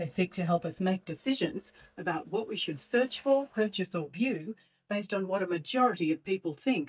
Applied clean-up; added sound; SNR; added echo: neural mask model DeepFilterNet 3.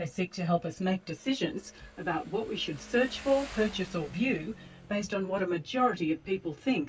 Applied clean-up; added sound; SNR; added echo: none; Motorcycle; 19 dB; none.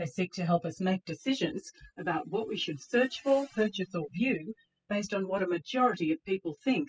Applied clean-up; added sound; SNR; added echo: classical method spectral subtraction.